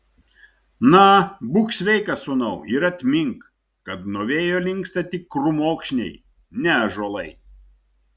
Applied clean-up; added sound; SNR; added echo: none; none; none; none.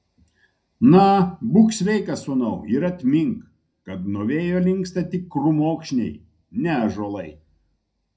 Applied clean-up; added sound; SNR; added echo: none; none; none; reverberation time 0.3 s.